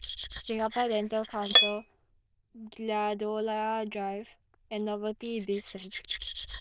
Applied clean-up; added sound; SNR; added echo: neural diffusion model UNIVERSE++.